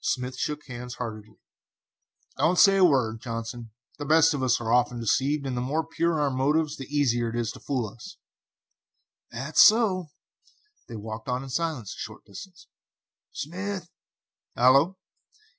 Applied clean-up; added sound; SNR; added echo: none; none; none; none.